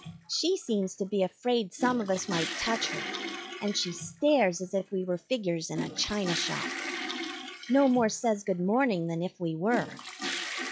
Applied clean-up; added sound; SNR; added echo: classical method log-MMSE.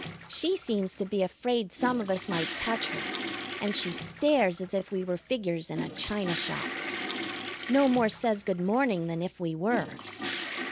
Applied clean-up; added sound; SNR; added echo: none; Toilet flush / Water; 8 dB; none.